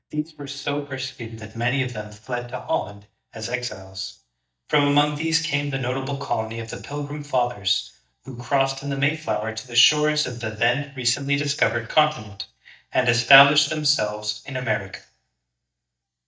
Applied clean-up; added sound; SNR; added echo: neural mask model DeepFilterNet 3.